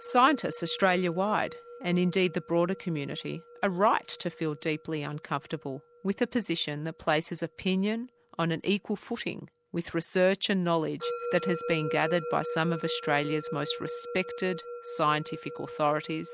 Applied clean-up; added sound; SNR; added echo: none; Musical instrument; 12 dB; none.